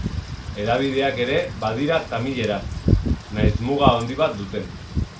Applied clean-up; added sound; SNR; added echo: none; Wind / Rain; 2 dB; none.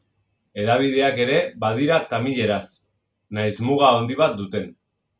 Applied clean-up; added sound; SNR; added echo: none; none; none; none.